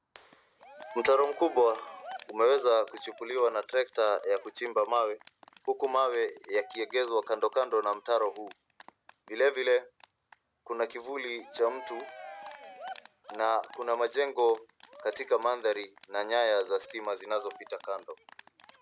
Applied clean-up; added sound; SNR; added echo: none; Cheering; 19 dB; none.